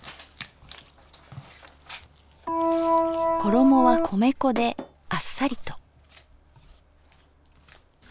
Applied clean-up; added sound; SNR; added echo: none; Organ; -5 dB; none.